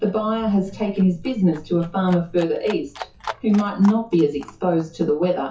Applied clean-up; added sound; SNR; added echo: classical method WPE with log-MMSE.